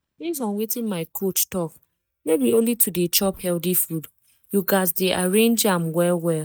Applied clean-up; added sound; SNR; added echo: neural mask model DeepFilterNet 3.